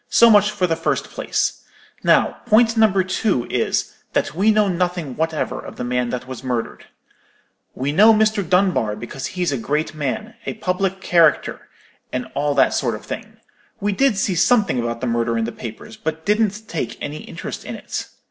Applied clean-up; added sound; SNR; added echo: none; none; none; none.